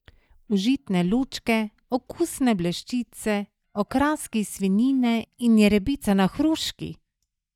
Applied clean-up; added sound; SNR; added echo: neural mask model DeepFilterNet 3.